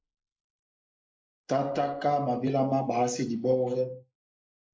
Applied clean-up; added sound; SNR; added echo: neural mask model Resemble Enhance denoiser.